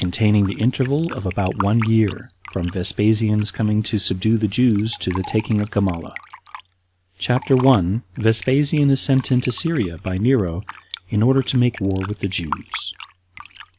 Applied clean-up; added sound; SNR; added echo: none; Fill (with liquid); 18 dB; none.